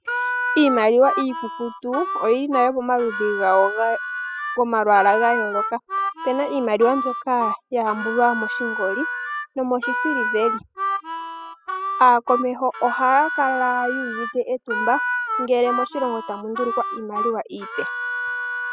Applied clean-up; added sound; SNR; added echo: classical method spectral subtraction.